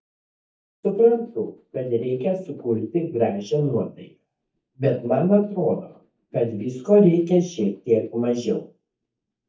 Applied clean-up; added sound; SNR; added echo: neural mask model DeepFilterNet 3.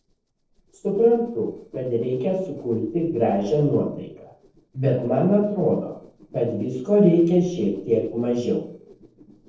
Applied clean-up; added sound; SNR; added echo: neural separator model SepFormer DNS4.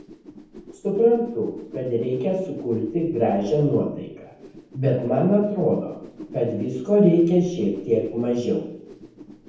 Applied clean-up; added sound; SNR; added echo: none; Whoosh, swoosh, swish; 19 dB; reverberation time 0.9 s.